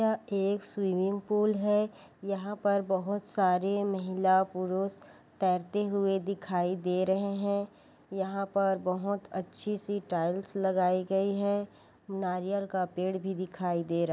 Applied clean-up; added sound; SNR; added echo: none; none; none; none.